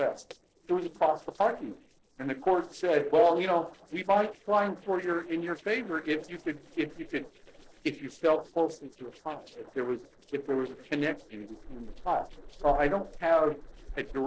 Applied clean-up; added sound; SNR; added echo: neural separator model SepFormer DNS4.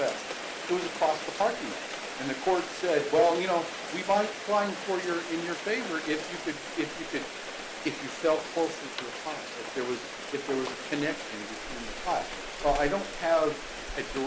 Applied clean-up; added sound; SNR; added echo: none; Rain; 7 dB; none.